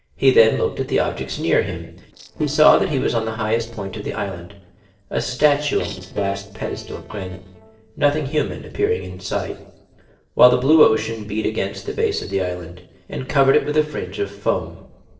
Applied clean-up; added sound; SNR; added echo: neural separator model SepFormer DNS4.